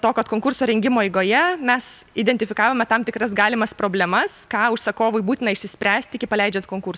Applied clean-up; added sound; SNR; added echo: none; none; none; none.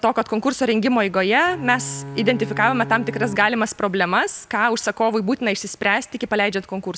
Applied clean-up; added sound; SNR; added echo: none; Bowed string instrument; 13 dB; none.